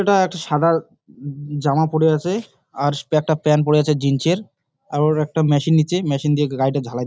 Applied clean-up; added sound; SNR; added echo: none; none; none; none.